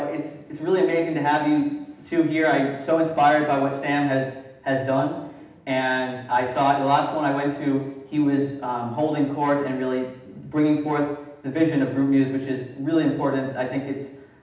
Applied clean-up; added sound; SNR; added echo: none; none; none; reverberation time 0.8 s.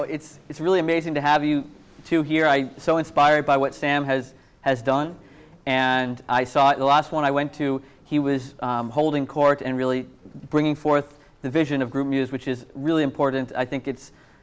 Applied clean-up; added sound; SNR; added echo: none; none; none; none.